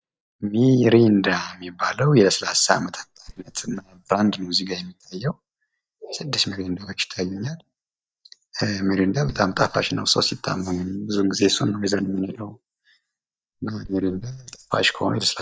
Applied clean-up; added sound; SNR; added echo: neural mask model DeepFilterNet 3.